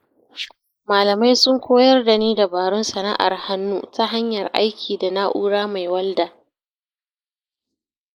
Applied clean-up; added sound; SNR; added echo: neural mask model Resemble Enhance denoiser.